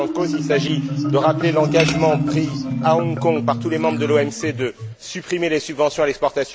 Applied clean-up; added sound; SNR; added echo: none; Marimba, xylophone; 4 dB; none.